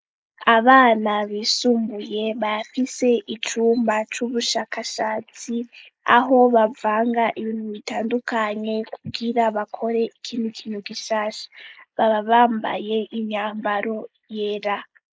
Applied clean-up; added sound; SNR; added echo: neural mask model Resemble Enhance denoiser.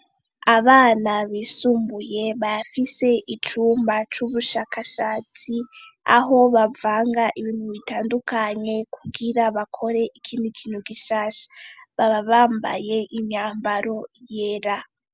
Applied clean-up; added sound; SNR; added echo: none; none; none; none.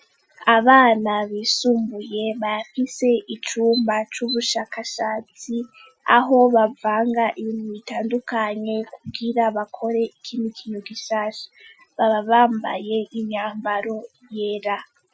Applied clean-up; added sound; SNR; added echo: classical method Wiener filter.